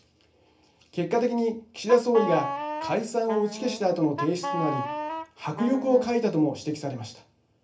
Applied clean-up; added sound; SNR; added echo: none; Wind instrument, woodwind instrument; 7 dB; reverberation time 0.3 s.